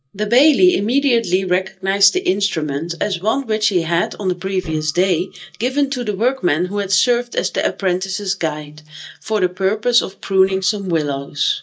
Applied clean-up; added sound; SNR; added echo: neural mask model DeepFilterNet 3.